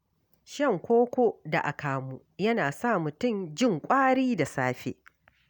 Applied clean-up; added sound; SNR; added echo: none; none; none; none.